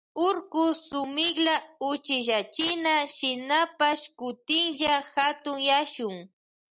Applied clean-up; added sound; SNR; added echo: none; none; none; none.